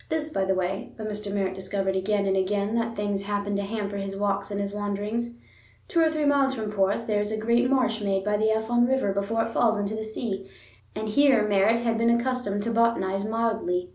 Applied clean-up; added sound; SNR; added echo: none; none; none; none.